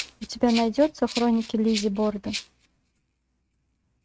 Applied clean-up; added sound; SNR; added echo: neural mask model RNNoise.